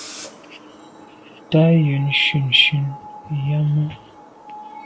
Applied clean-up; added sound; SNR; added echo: none; Screech; 19 dB; none.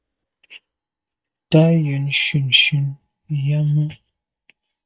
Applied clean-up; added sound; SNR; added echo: neural mask model DeepFilterNet 3.